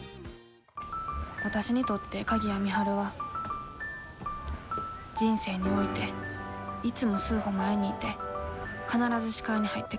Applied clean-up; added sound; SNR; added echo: none; Accelerating, revving, vroom / Car; 13 dB; none.